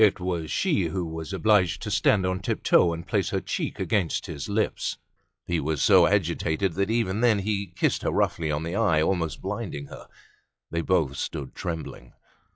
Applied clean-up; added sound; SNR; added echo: classical method log-MMSE.